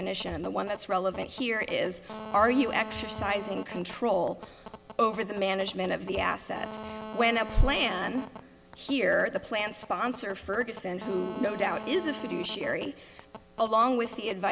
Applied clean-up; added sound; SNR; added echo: none; Telephone; 14 dB; none.